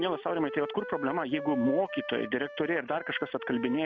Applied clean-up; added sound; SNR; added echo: none; Wind instrument, woodwind instrument; 10 dB; none.